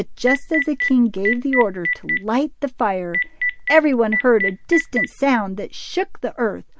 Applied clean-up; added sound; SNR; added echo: none; Telephone; 4 dB; none.